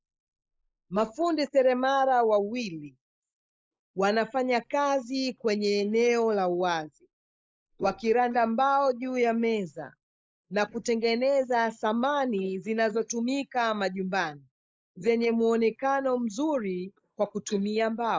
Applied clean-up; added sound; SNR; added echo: neural mask model Resemble Enhance denoiser.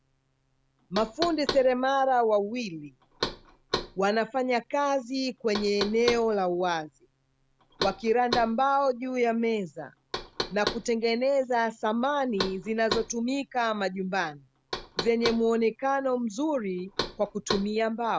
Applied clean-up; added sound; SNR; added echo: none; Knock; 11 dB; none.